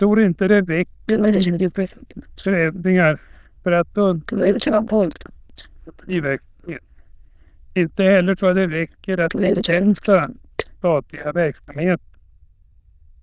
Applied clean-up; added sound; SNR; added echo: neural diffusion model UNIVERSE++.